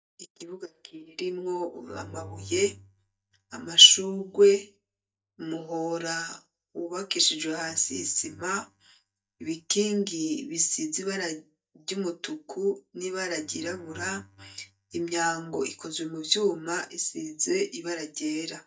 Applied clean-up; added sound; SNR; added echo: neural mask model DeepFilterNet 3.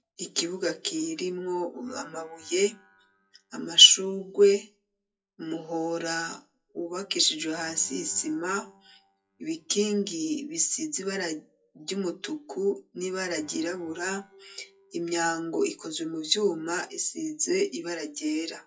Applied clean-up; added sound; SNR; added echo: classical method WPE with log-MMSE.